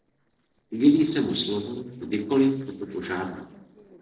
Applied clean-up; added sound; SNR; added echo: neural separator model SepFormer DNS4.